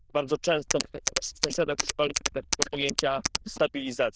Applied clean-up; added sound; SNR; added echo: neural diffusion model UNIVERSE++.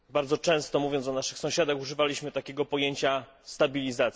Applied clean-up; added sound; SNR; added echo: none; none; none; none.